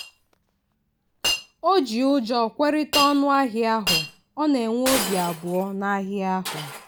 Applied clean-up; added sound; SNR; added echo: none; Shatter; 7 dB; none.